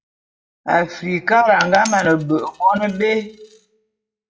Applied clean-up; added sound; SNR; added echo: classical method WPE with log-MMSE.